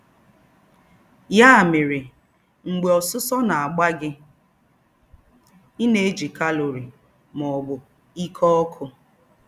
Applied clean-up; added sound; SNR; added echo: none; none; none; none.